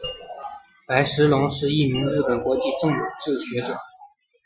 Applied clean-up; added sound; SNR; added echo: classical method Wiener filter.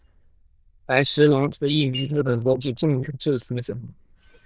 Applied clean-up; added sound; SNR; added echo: neural diffusion model UNIVERSE++.